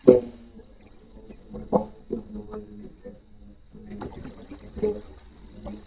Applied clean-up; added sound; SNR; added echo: neural mask model DeepFilterNet 3.